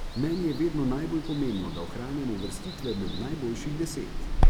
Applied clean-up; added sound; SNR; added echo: none; Water; -3 dB; none.